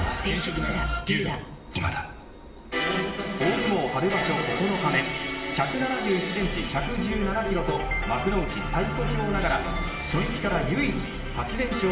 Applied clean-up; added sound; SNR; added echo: none; Engine; 18 dB; reverberation time 0.8 s.